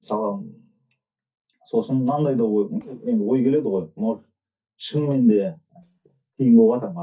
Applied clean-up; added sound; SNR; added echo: neural mask model DeepFilterNet 3.